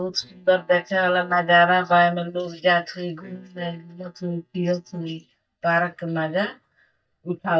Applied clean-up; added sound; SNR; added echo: neural mask model DeepFilterNet 3.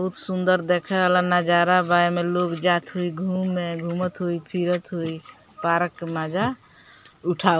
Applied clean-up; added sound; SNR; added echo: none; none; none; none.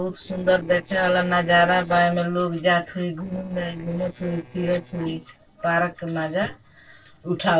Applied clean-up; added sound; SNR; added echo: neural separator model SepFormer DNS4.